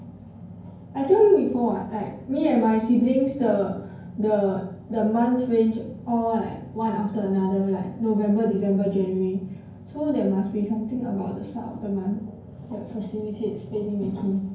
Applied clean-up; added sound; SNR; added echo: none; none; none; reverberation time 0.9 s.